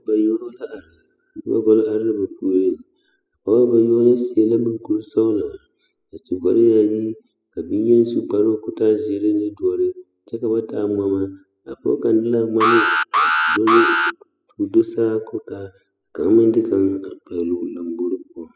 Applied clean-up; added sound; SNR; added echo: classical method spectral subtraction.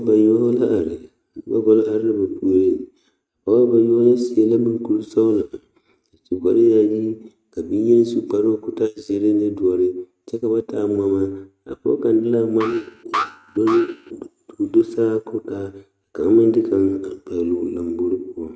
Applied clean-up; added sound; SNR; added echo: neural mask model RNNoise.